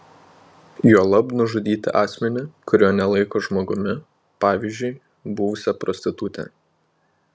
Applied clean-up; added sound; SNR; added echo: none; none; none; none.